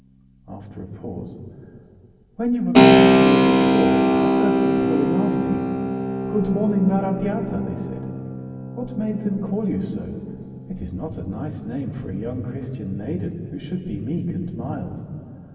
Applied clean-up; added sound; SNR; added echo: none; Keyboard (musical); -4 dB; reverberation time 2.6 s.